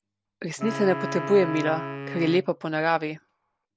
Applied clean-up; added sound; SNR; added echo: none; Wind instrument, woodwind instrument + Wind instrument, woodwind instrument; 9 dB; none.